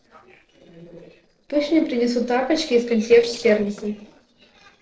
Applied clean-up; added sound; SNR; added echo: neural separator model SepFormer DNS4.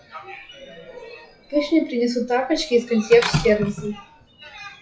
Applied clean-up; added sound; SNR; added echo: classical method WPE with log-MMSE.